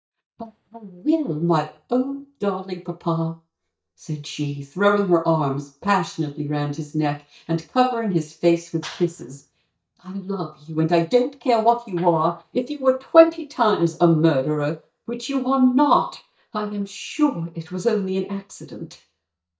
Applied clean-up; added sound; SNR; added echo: neural mask model DeepFilterNet 3.